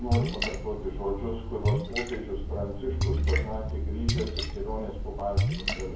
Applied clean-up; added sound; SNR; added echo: none; Splash, splatter; -5 dB; reverberation time 0.9 s.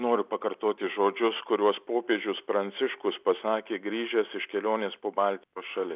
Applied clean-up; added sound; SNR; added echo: none; none; none; none.